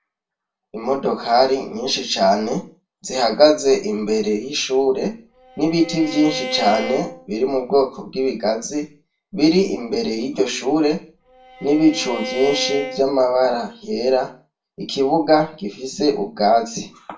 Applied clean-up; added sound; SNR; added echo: none; Bowed string instrument; 10 dB; reverberation time 0.3 s.